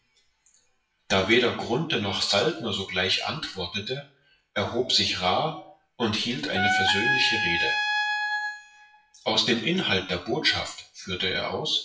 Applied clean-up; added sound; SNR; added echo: classical method WPE with log-MMSE.